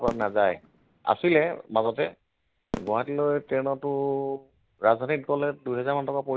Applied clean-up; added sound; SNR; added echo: none; Fireworks; 17 dB; none.